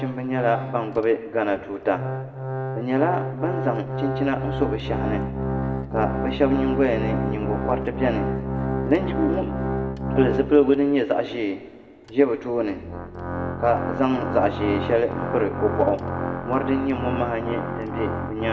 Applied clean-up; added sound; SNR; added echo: none; Organ; 4 dB; reverberation time 1.5 s.